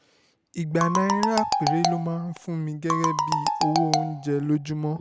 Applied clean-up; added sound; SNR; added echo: none; Marimba, xylophone; 0 dB; none.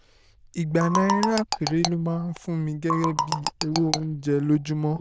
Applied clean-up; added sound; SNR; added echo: neural diffusion model UNIVERSE++.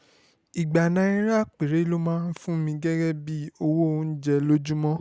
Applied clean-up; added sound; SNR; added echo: none; none; none; none.